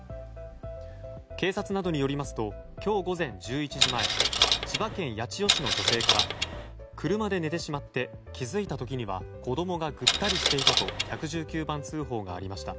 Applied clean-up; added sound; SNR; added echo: none; Coin (dropping); -5 dB; none.